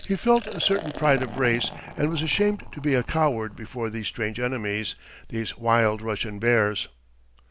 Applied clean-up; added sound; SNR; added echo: none; Liquid; 16 dB; none.